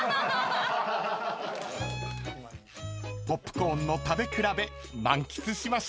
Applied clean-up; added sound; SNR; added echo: none; none; none; none.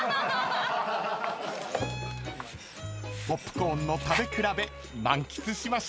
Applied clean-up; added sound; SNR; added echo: none; Sink (filling or washing); 11 dB; none.